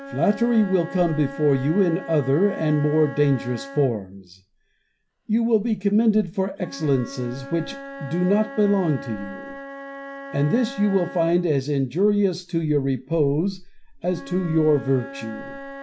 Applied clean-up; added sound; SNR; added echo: none; Wind instrument, woodwind instrument; 15 dB; none.